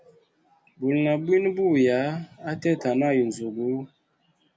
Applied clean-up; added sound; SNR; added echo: none; none; none; none.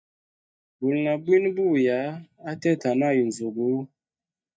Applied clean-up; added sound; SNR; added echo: neural mask model DeepFilterNet 3.